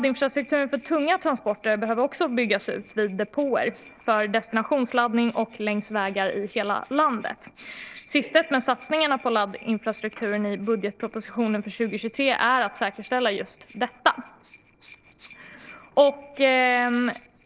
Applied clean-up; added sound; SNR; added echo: neural separator model SepFormer DNS4.